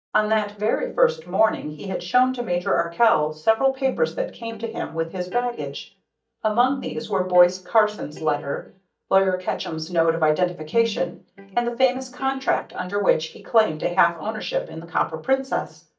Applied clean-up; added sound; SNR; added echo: neural mask model DeepFilterNet 3.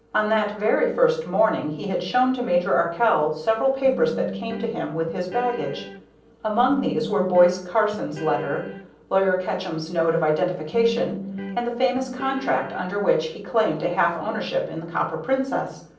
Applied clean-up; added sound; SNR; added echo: neural separator model SepFormer DNS4.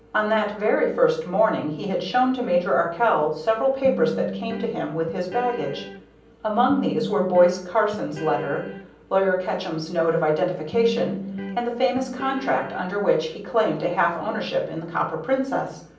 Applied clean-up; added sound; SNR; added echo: none; Electric guitar; 10 dB; reverberation time 0.6 s.